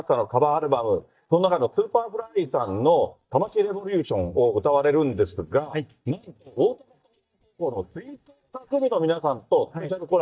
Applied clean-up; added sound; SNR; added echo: neural mask model DeepFilterNet 3.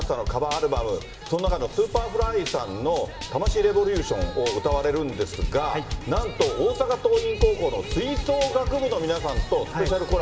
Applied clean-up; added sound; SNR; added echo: none; Drum kit; 7 dB; reverberation time 1.7 s.